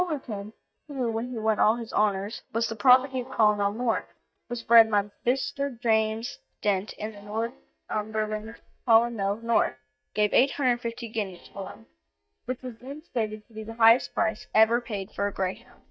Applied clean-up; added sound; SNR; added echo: neural mask model DeepFilterNet 3.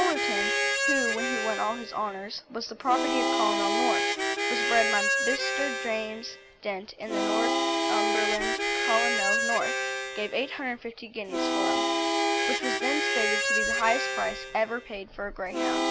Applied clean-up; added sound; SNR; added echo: none; Harmonica; -4 dB; none.